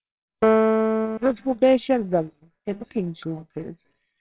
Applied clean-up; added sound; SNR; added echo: neural separator model SepFormer WHAMR!.